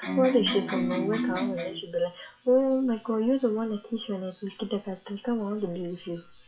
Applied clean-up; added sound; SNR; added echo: classical method WPE with log-MMSE.